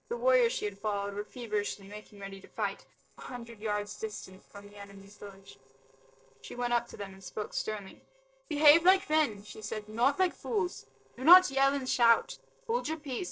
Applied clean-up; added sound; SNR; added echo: neural separator model SepFormer DNS4.